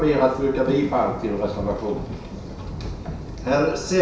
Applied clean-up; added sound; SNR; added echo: none; Thunder; 11 dB; reverberation time 0.6 s.